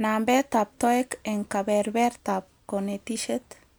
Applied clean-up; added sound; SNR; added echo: none; none; none; none.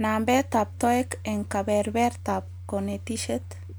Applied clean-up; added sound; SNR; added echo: none; Domestic sounds, home sounds; 12 dB; none.